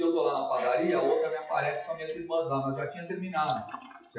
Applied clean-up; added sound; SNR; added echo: classical method WPE with log-MMSE.